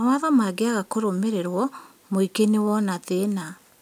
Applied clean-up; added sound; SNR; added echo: none; none; none; none.